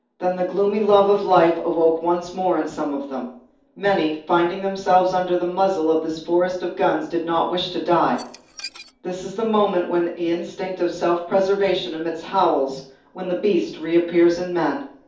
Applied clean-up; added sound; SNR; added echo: none; Dishes, pots, and pans / Glass; 19 dB; reverberation time 0.6 s.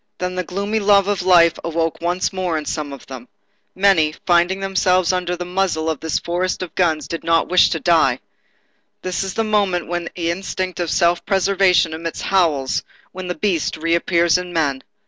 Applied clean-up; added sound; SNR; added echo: none; none; none; none.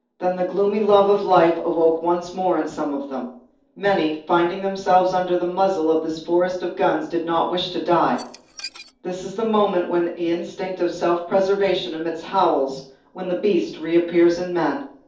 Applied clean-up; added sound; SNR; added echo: neural separator model SepFormer DNS4.